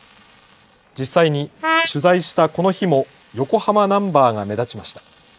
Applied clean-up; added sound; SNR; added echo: neural mask model Resemble Enhance denoiser.